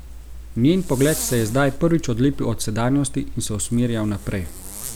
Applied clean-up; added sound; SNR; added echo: none; Zipper (clothing); 14 dB; none.